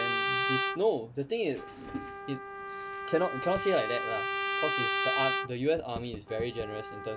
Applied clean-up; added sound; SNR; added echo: none; Trumpet; 1 dB; none.